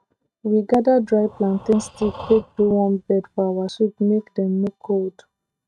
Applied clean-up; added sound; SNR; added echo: neural mask model RNNoise.